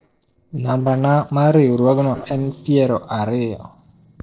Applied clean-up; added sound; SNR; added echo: neural separator model SepFormer DNS4.